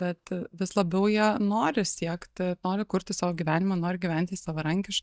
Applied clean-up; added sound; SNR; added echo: neural mask model DeepFilterNet 3.